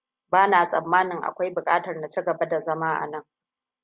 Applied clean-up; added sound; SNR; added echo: none; none; none; none.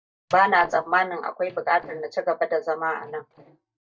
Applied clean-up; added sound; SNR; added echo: neural mask model DeepFilterNet 3.